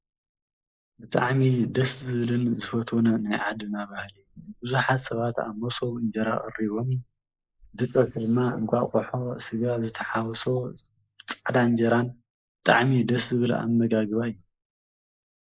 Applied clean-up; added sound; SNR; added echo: neural mask model Resemble Enhance denoiser.